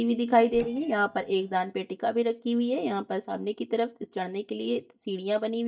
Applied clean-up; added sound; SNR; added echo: neural mask model DeepFilterNet 3.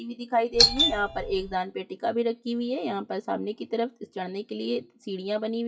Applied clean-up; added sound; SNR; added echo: classical method WPE with log-MMSE.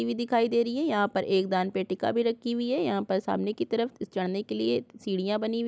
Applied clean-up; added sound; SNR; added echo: none; none; none; none.